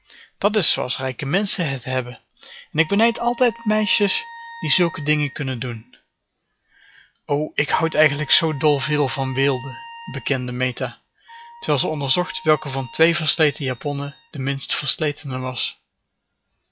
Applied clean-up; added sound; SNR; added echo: classical method log-MMSE.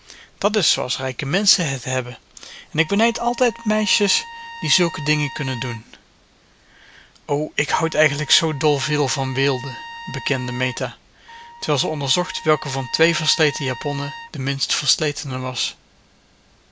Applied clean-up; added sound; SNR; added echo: none; Trumpet; 15 dB; none.